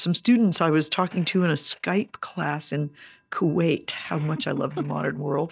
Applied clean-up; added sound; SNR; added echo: neural mask model DeepFilterNet 3.